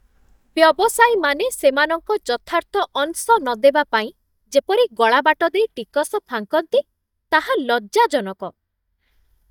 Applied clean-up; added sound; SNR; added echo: neural mask model DeepFilterNet 3.